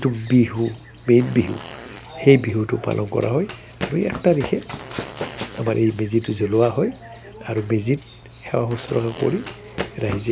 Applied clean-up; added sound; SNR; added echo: none; Fart + Run; 14 dB; none.